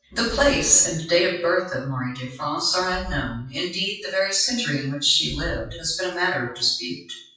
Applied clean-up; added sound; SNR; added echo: classical method WPE with log-MMSE.